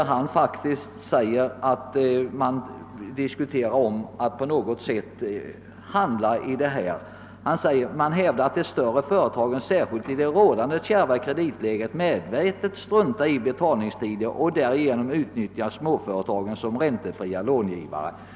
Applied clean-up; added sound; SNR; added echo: none; none; none; none.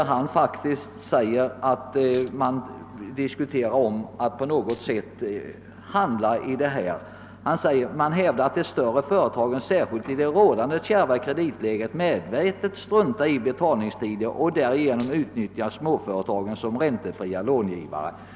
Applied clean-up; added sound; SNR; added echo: none; Coin (dropping); 16 dB; none.